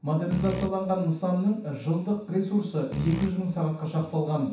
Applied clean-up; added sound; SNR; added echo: none; Fart; 6 dB; reverberation time 0.7 s.